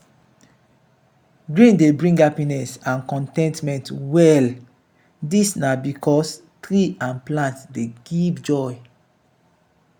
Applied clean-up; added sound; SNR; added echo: none; none; none; none.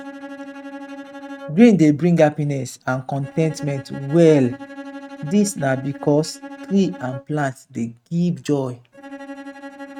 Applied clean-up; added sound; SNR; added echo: neural mask model RNNoise.